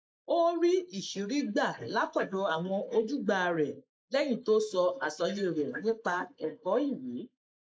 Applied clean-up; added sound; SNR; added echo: neural mask model Resemble Enhance denoiser.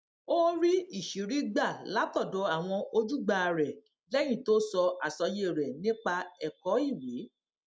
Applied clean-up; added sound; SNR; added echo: none; none; none; none.